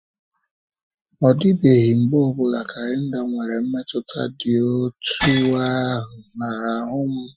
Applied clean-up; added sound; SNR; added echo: classical method Wiener filter.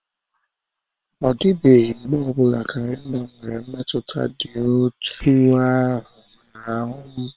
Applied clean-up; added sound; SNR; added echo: neural separator model SepFormer WHAM!.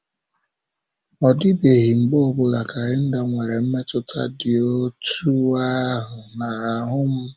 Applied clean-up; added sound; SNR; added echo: none; none; none; none.